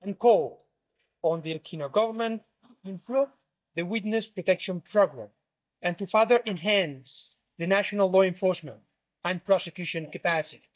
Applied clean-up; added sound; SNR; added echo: neural mask model DeepFilterNet 3.